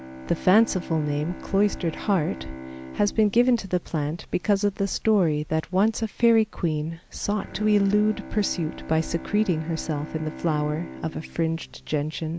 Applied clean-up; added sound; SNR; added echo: none; Bowed string instrument; 16 dB; none.